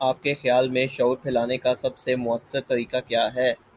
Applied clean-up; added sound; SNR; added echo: none; none; none; none.